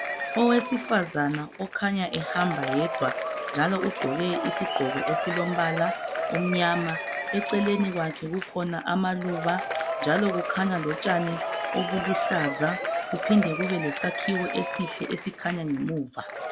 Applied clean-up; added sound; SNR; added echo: none; Applause / Crowd / Cheering; 4 dB; none.